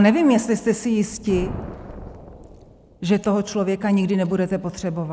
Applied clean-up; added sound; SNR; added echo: none; Thunder; 17 dB; none.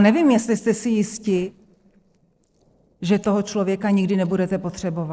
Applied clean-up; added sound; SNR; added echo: neural separator model SepFormer DNS4.